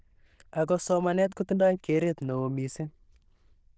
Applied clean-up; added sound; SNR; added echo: neural diffusion model UNIVERSE++.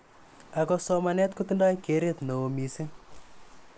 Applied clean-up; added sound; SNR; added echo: none; Chirp, tweet; 19 dB; none.